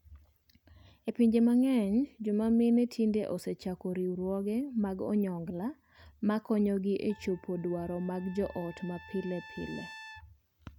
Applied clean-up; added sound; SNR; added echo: none; Trumpet; 20 dB; none.